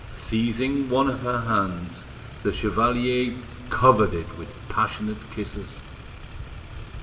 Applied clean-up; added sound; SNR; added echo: none; Motor vehicle (road); 12 dB; reverberation time 2.9 s.